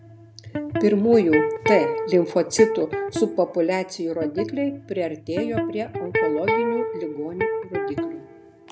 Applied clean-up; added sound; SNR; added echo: none; Electric guitar; 3 dB; none.